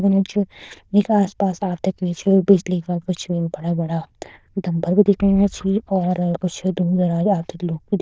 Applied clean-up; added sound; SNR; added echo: neural diffusion model UNIVERSE++.